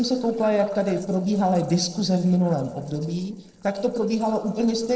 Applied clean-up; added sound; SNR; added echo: neural separator model SepFormer DNS4.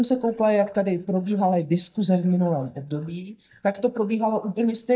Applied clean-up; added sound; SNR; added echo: neural mask model DeepFilterNet 3.